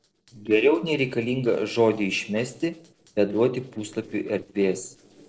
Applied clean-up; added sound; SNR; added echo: neural separator model SepFormer DNS4.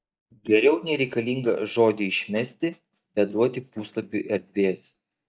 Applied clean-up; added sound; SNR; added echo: neural mask model DeepFilterNet 3.